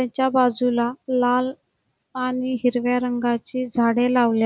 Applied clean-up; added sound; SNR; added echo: none; none; none; none.